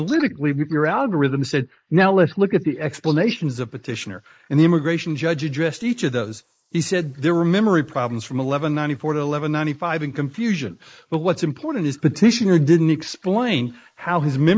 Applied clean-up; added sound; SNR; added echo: neural mask model Resemble Enhance denoiser.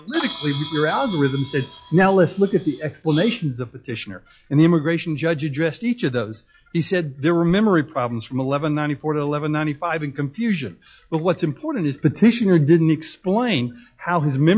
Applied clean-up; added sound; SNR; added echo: classical method log-MMSE.